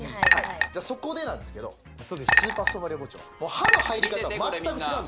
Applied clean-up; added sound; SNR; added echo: none; Chink, clink; -4 dB; none.